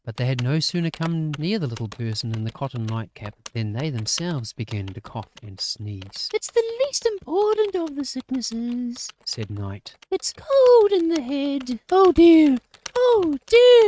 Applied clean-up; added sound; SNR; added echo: neural mask model RNNoise.